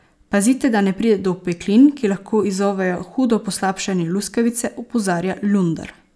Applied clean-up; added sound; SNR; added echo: none; none; none; none.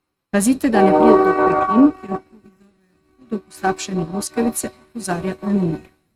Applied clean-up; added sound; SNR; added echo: neural mask model RNNoise.